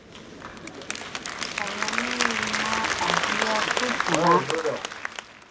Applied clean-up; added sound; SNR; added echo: none; Applause; -1 dB; none.